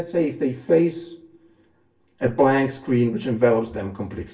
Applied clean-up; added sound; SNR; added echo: none; none; none; reverberation time 0.2 s.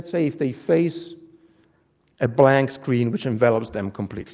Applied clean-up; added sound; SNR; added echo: none; none; none; none.